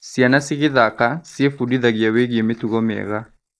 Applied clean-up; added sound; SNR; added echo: neural mask model Resemble Enhance denoiser.